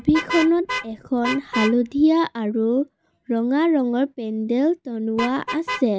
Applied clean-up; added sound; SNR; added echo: none; Vehicle horn, car horn, honking; 11 dB; none.